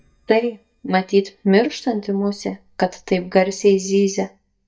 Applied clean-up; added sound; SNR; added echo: neural mask model DeepFilterNet 3.